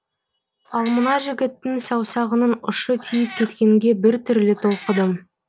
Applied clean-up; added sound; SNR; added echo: none; Meow; 15 dB; none.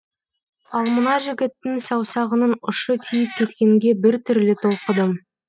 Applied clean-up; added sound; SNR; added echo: classical method spectral subtraction.